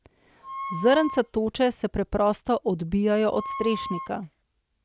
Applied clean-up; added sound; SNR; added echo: none; Wind instrument, woodwind instrument; 11 dB; none.